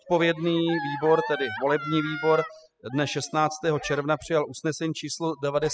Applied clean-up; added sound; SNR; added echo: classical method spectral subtraction.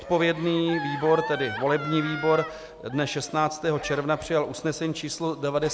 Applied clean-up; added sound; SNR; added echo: none; Gasp; 11 dB; none.